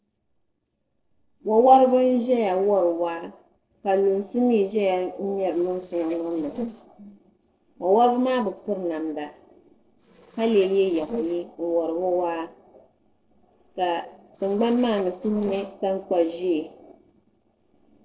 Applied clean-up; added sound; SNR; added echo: neural separator model SepFormer DNS4.